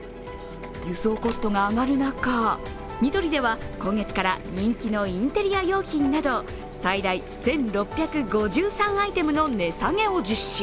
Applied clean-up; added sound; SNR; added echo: none; Wind instrument, woodwind instrument + Printer; 16 dB; none.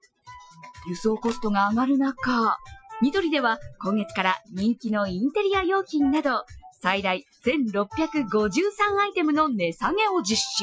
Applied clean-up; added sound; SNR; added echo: classical method Wiener filter.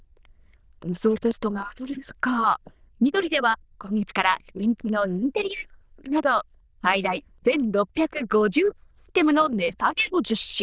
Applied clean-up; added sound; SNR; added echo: neural diffusion model UNIVERSE++.